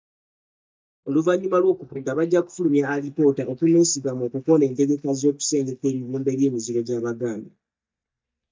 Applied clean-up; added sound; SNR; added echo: neural mask model DeepFilterNet 3.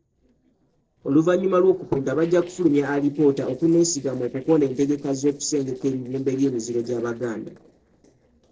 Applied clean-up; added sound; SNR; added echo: neural separator model SepFormer DNS4.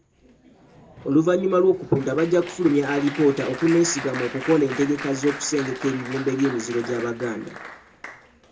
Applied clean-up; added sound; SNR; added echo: none; Applause; 14 dB; reverberation time 0.2 s.